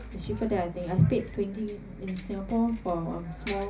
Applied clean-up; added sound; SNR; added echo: none; Bus; 13 dB; reverberation time 0.4 s.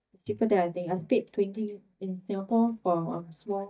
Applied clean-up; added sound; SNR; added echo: neural mask model DeepFilterNet 3.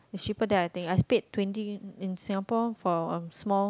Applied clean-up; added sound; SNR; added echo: none; none; none; none.